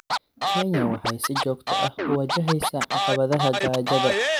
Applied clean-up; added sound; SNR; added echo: none; Scratching (performance technique); 0 dB; none.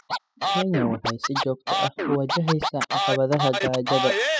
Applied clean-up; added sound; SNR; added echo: classical method spectral subtraction.